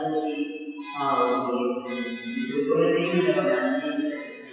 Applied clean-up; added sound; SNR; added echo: classical method WPE with log-MMSE.